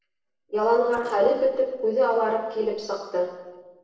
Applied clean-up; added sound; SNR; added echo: neural separator model SepFormer DNS4.